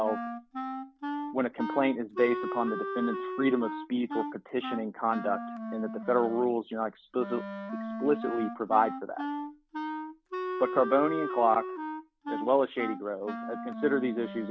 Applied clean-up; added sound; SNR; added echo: none; Wind instrument, woodwind instrument; 6 dB; none.